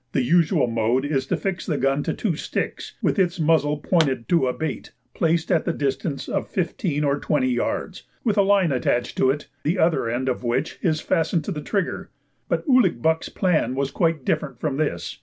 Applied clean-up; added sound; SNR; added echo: none; Explosion; 12 dB; none.